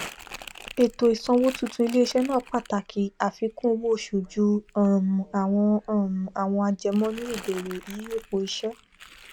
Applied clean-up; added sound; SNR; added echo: none; Crumpling, crinkling; 20 dB; none.